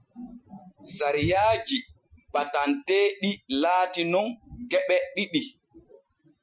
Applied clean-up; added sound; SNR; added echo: classical method Wiener filter.